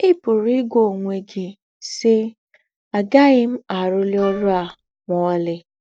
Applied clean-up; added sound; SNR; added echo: neural mask model DeepFilterNet 3.